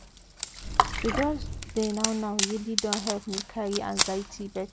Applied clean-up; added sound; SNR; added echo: none; Water / Splash, splatter + Wood; 0 dB; none.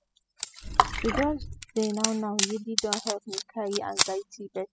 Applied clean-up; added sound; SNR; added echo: classical method spectral subtraction.